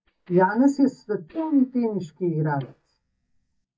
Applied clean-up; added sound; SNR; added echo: neural mask model DeepFilterNet 3.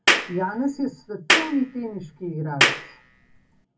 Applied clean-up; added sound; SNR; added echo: none; Clapping; -5 dB; reverberation time 0.3 s.